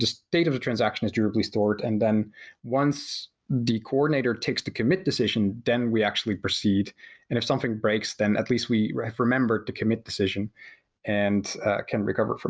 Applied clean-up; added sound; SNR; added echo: none; none; none; none.